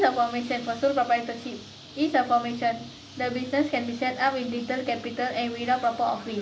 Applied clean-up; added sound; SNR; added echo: none; Bird; 20 dB; none.